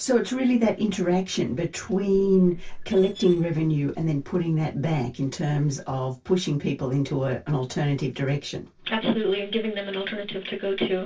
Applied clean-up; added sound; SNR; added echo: neural separator model SepFormer DNS4.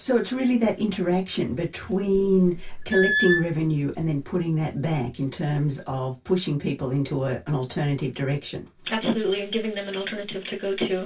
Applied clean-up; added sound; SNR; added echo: none; Squeak / Screech; 4 dB; reverberation time 0.2 s.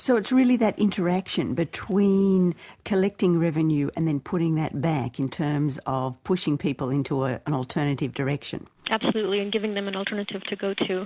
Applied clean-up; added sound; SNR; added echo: none; none; none; none.